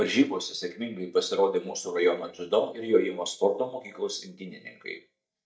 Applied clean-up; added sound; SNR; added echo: neural mask model DeepFilterNet 3.